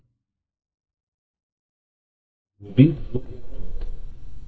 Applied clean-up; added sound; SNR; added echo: neural mask model DeepFilterNet 3.